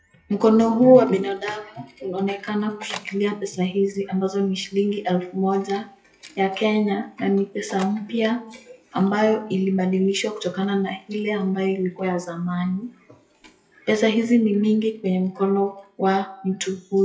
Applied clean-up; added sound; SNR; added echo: classical method WPE with log-MMSE.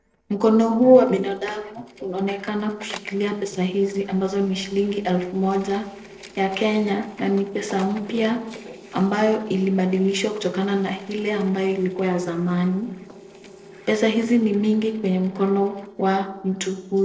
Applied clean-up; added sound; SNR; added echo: neural separator model SepFormer DNS4.